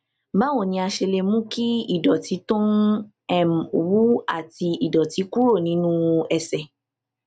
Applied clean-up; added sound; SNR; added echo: none; none; none; none.